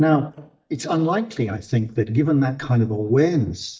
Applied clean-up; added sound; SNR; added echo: neural mask model DeepFilterNet 3.